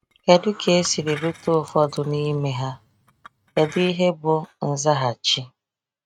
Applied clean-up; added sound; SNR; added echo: neural mask model RNNoise.